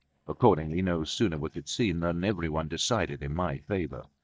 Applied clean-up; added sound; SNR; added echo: neural mask model DeepFilterNet 3.